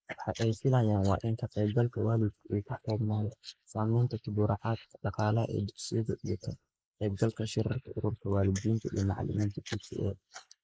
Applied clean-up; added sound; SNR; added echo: neural mask model Resemble Enhance denoiser.